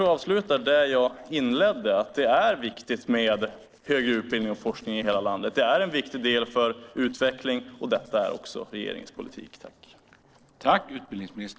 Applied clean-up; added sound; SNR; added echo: neural separator model SepFormer DNS4.